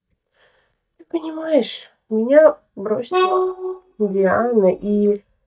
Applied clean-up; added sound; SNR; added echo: neural mask model DeepFilterNet 3.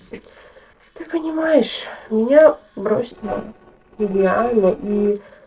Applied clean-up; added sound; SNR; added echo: neural separator model SepFormer DNS4.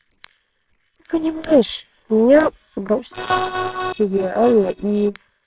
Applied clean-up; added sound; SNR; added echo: neural separator model SepFormer WHAMR!.